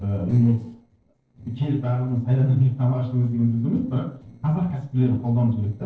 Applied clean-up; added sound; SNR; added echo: neural separator model SepFormer DNS4.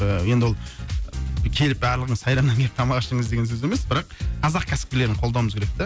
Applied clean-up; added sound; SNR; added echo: none; none; none; none.